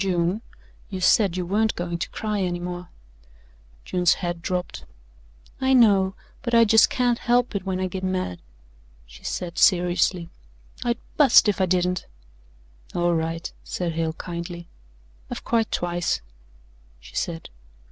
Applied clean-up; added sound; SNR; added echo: none; none; none; none.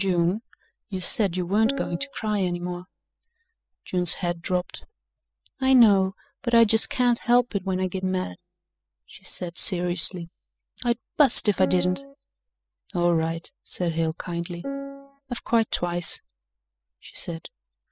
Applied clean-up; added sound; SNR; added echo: classical method spectral subtraction.